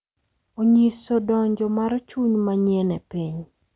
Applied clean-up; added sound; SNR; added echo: none; none; none; none.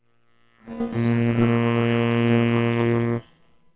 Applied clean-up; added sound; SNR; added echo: neural separator model SepFormer WHAMR!.